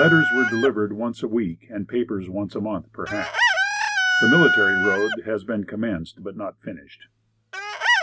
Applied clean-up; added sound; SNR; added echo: none; Chicken, rooster; -1 dB; none.